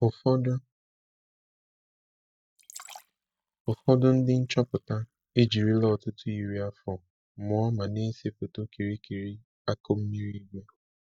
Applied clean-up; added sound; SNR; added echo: neural mask model DeepFilterNet 3.